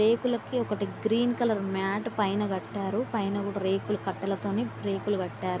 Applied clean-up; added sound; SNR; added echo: none; none; none; none.